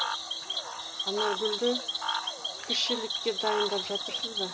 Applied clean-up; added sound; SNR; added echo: none; Cricket / Frog; -1 dB; none.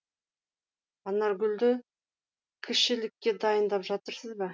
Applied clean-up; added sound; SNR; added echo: none; none; none; none.